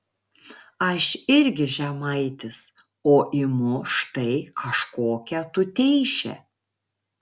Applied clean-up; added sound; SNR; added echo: none; none; none; none.